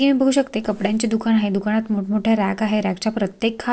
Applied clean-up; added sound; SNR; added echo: neural separator model SepFormer DNS4.